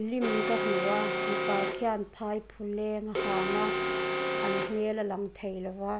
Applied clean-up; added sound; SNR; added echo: none; Alarm; 0 dB; none.